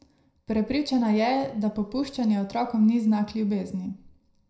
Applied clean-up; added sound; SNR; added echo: none; none; none; reverberation time 0.5 s.